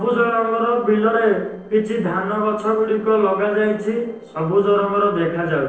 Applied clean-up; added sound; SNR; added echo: neural separator model SepFormer DNS4.